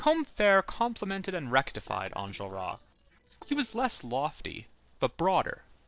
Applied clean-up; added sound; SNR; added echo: neural separator model SepFormer DNS4.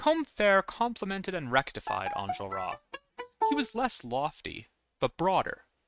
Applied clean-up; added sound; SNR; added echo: neural mask model RNNoise.